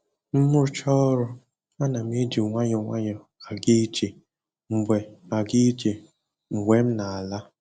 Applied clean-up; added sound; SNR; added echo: none; none; none; none.